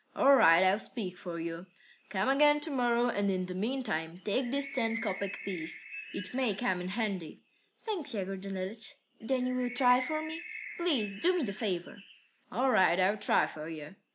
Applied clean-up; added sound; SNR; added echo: none; Bird; 13 dB; none.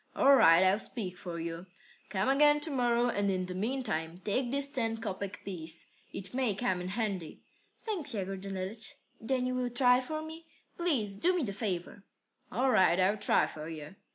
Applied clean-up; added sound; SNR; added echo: none; none; none; none.